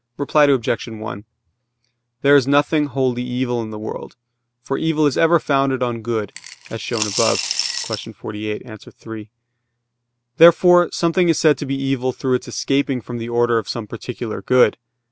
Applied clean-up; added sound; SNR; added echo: none; Coin (dropping) / Glass; 6 dB; none.